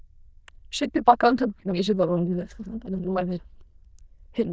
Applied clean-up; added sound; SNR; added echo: neural diffusion model UNIVERSE++.